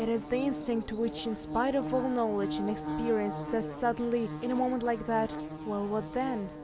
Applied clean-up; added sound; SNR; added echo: none; Buzz / Bird; 7 dB; none.